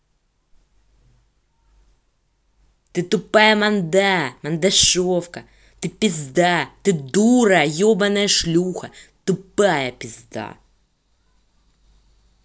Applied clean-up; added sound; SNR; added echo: none; none; none; none.